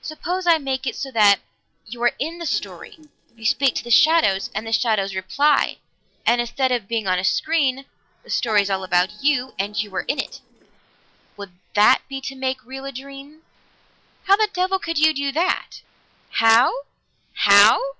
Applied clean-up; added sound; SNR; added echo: neural separator model SepFormer DNS4.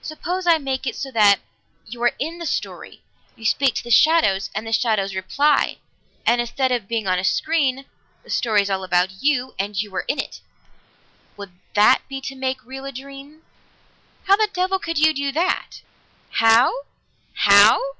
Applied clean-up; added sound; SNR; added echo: none; none; none; none.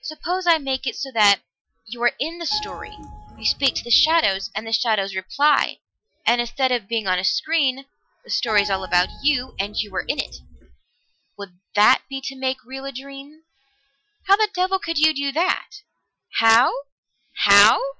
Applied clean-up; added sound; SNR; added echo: classical method Wiener filter.